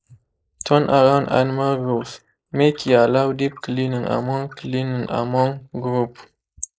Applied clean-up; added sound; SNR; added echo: neural mask model Resemble Enhance denoiser.